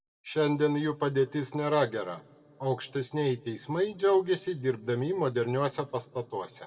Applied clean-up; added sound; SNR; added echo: none; none; none; reverberation time 1.1 s.